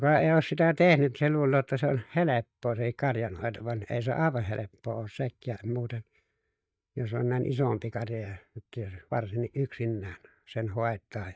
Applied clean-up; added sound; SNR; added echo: neural mask model DeepFilterNet 3.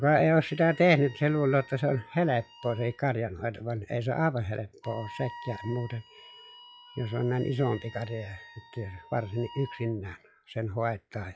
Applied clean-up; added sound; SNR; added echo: classical method log-MMSE.